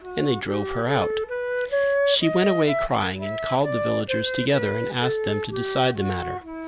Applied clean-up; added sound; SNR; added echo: none; Wind instrument, woodwind instrument; 2 dB; none.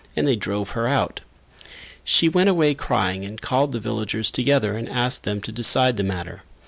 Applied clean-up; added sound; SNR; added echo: none; none; none; none.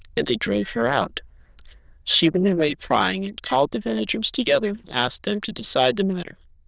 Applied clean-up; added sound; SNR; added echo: neural diffusion model UNIVERSE++.